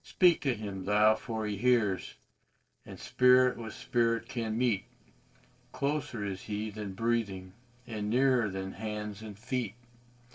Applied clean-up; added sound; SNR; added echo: neural separator model SepFormer DNS4.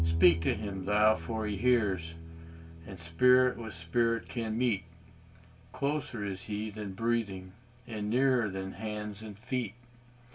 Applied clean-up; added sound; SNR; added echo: none; Bowed string instrument; 10 dB; reverberation time 0.2 s.